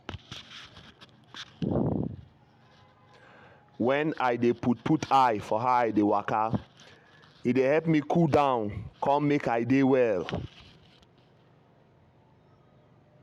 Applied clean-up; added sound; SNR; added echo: none; none; none; none.